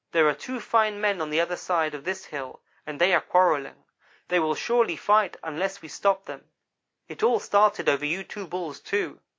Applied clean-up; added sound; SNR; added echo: none; none; none; none.